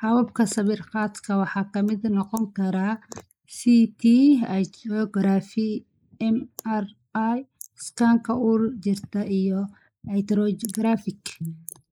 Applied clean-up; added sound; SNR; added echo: neural mask model Resemble Enhance denoiser.